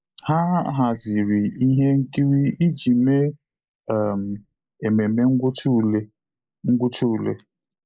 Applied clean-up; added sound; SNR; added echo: neural mask model Resemble Enhance denoiser.